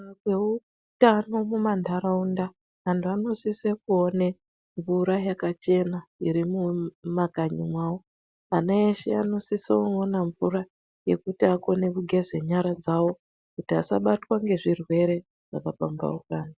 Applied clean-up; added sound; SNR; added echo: none; none; none; none.